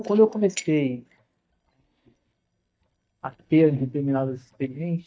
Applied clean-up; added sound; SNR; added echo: neural mask model DeepFilterNet 3.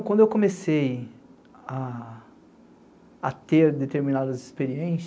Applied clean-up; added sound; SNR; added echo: none; none; none; none.